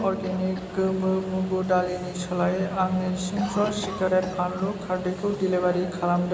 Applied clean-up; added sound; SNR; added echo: none; Cough + Mechanical fan; 15 dB; none.